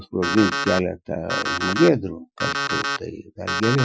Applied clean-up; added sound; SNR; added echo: classical method Wiener filter.